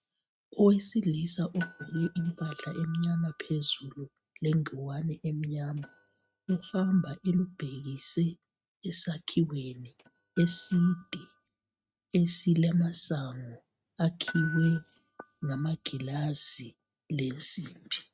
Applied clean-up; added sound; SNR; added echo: neural mask model RNNoise.